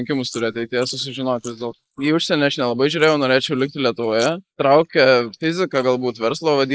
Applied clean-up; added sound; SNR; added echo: neural mask model Resemble Enhance denoiser.